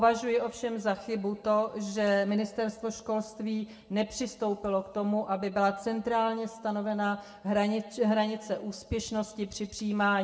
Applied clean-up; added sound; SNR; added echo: none; none; none; reverberation time 1.3 s.